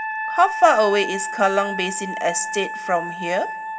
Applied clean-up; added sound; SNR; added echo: none; Wind instrument, woodwind instrument; 7 dB; reverberation time 1.6 s.